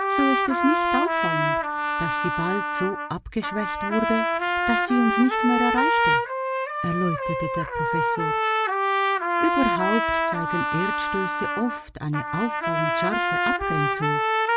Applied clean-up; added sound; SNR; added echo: none; Trumpet; -4 dB; none.